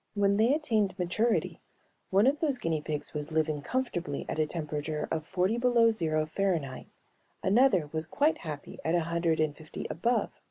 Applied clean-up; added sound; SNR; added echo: none; none; none; none.